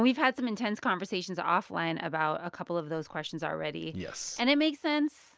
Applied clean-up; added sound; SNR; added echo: none; none; none; none.